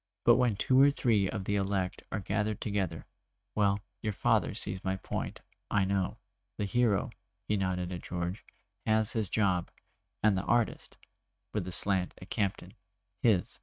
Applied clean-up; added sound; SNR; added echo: neural mask model RNNoise.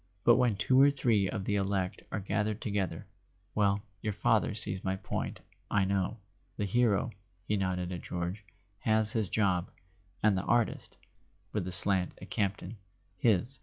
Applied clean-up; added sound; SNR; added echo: classical method log-MMSE.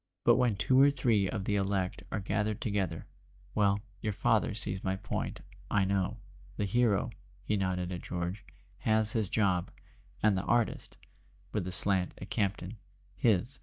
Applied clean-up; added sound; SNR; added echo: neural mask model DeepFilterNet 3.